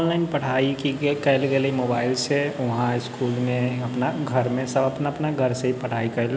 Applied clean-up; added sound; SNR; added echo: none; none; none; none.